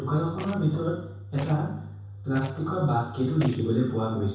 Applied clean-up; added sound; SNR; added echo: none; Rattle; 20 dB; reverberation time 0.7 s.